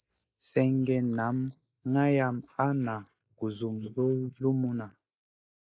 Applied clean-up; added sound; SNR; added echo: neural mask model Resemble Enhance denoiser.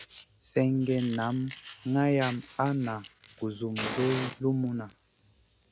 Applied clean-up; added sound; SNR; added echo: none; Fire; 12 dB; none.